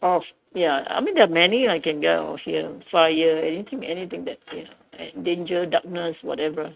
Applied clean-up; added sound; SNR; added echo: neural mask model RNNoise.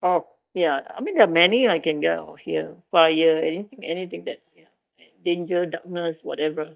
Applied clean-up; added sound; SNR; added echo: neural mask model DeepFilterNet 3.